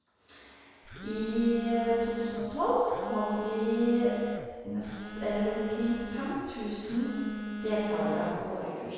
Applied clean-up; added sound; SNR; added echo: none; Telephone; 7 dB; reverberation time 1.9 s.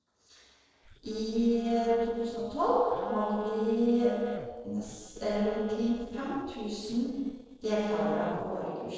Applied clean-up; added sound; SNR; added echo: neural separator model SepFormer DNS4.